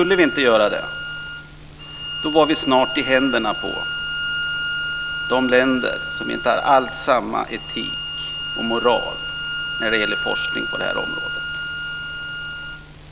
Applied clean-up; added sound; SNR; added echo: none; Bowed string instrument; 4 dB; none.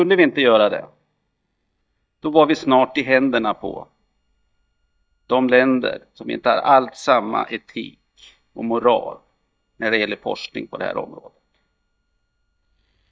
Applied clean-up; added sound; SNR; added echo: neural mask model DeepFilterNet 3.